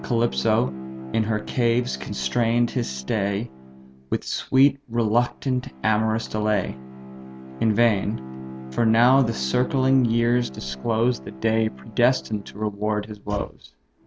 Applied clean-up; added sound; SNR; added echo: none; Bowed string instrument; 15 dB; none.